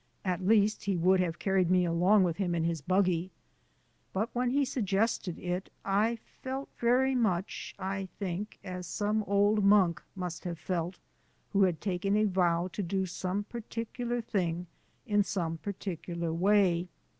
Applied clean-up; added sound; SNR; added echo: none; none; none; none.